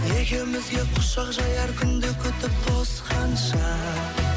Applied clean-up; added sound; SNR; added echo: none; none; none; none.